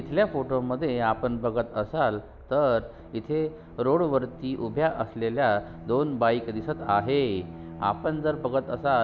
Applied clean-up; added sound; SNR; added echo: none; Bowed string instrument; 17 dB; none.